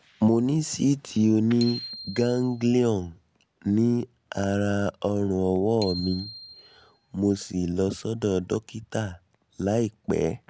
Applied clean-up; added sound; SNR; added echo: none; Bicycle bell; 17 dB; none.